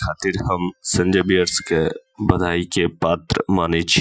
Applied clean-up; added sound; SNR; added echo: classical method Wiener filter.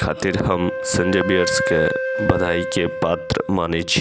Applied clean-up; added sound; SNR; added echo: none; Wind instrument, woodwind instrument; 4 dB; none.